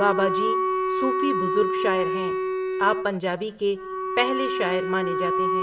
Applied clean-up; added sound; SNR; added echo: none; Wind instrument, woodwind instrument; -1 dB; reverberation time 0.9 s.